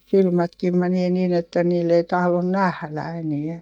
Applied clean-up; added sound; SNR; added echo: neural mask model DeepFilterNet 3.